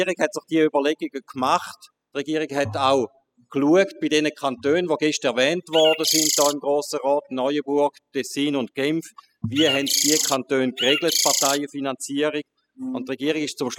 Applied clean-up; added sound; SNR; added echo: classical method spectral subtraction.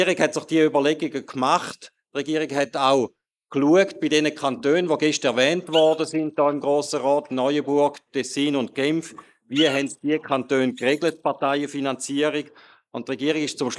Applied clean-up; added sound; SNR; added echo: neural mask model Resemble Enhance denoiser.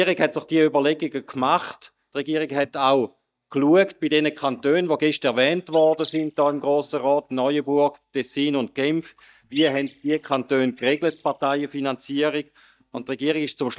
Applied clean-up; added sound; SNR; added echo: neural mask model DeepFilterNet 3.